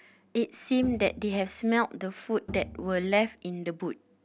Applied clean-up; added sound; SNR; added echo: none; Bowed string instrument; 16 dB; none.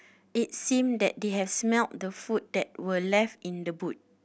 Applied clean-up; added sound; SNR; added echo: none; none; none; none.